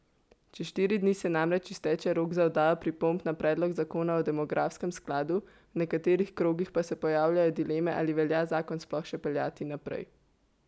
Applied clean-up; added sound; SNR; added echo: none; none; none; none.